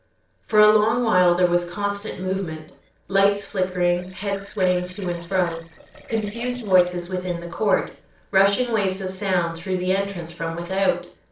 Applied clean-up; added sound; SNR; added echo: neural separator model SepFormer DNS4.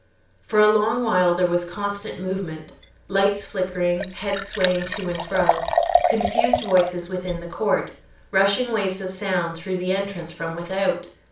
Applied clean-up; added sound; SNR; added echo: none; Liquid; 5 dB; reverberation time 0.3 s.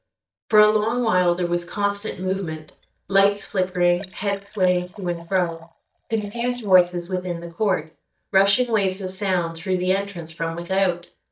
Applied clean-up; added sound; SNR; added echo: neural mask model DeepFilterNet 3.